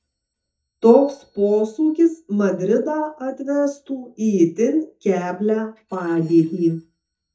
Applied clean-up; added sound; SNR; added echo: neural mask model DeepFilterNet 3.